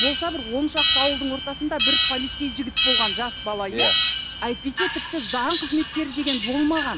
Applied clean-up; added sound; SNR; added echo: none; Alarm; -1 dB; none.